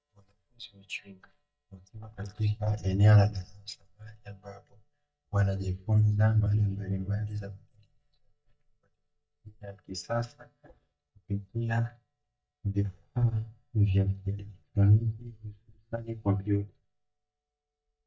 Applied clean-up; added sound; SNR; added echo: neural mask model DeepFilterNet 3.